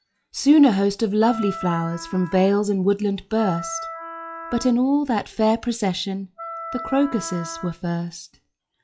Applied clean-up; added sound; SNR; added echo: classical method log-MMSE.